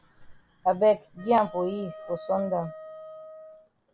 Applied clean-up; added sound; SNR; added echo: none; Wind instrument, woodwind instrument; 16 dB; none.